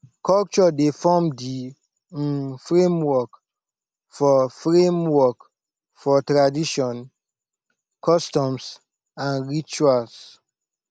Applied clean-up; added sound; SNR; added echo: none; none; none; none.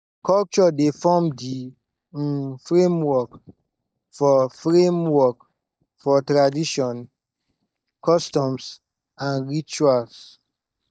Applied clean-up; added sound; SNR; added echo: neural mask model DeepFilterNet 3.